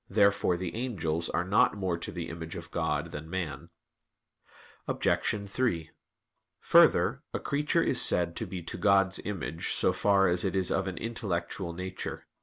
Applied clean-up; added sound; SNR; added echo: none; none; none; none.